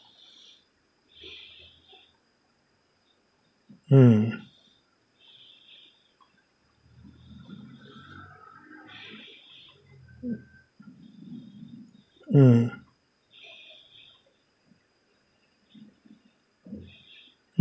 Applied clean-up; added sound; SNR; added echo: none; none; none; none.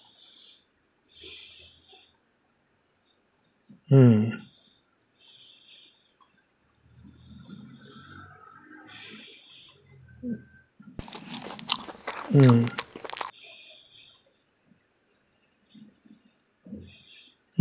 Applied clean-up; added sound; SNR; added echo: none; Chewing, mastication; 3 dB; none.